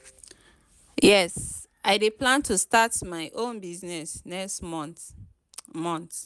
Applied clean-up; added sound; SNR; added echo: none; none; none; none.